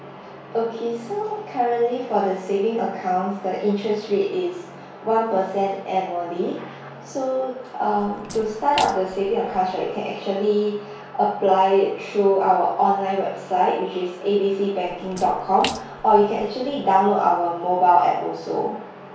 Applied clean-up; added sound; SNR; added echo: none; Splash, splatter; 18 dB; reverberation time 0.6 s.